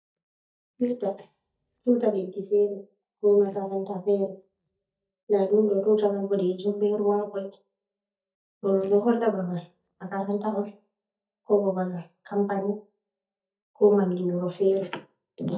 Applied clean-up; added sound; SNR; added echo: neural mask model DeepFilterNet 3.